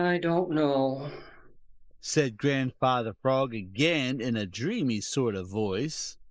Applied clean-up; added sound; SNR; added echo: neural mask model Resemble Enhance denoiser.